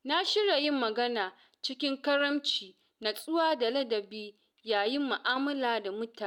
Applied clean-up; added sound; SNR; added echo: none; none; none; none.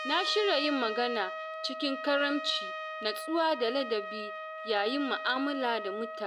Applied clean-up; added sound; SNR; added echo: none; Trumpet; 7 dB; none.